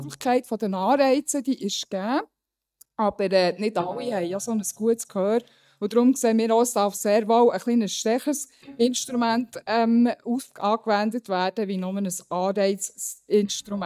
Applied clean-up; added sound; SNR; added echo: neural mask model DeepFilterNet 3.